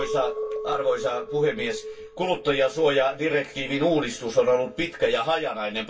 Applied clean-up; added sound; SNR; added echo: none; Chink, clink; 11 dB; reverberation time 0.1 s.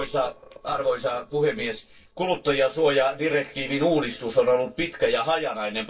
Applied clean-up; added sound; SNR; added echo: neural separator model SepFormer DNS4.